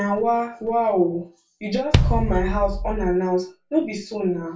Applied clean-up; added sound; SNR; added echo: none; Bass drum; 0 dB; reverberation time 0.2 s.